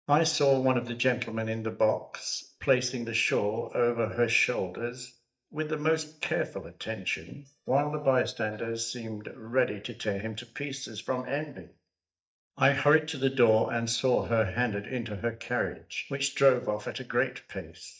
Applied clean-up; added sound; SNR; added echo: neural mask model DeepFilterNet 3.